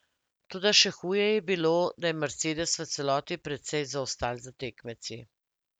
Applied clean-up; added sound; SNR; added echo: none; none; none; none.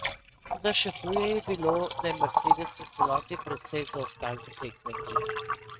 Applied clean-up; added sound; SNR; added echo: neural mask model RNNoise.